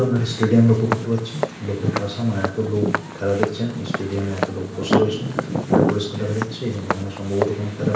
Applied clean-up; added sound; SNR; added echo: none; Walk, footsteps; 3 dB; reverberation time 0.6 s.